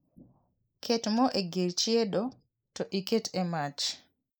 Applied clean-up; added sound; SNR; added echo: neural mask model Resemble Enhance denoiser.